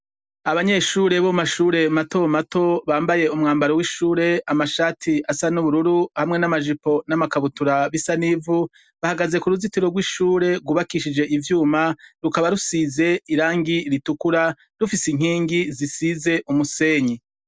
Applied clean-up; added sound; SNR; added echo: none; none; none; none.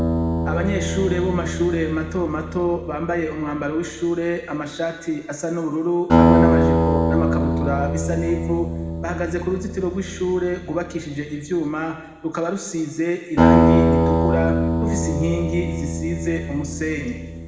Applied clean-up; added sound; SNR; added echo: none; Acoustic guitar; -3 dB; reverberation time 1.4 s.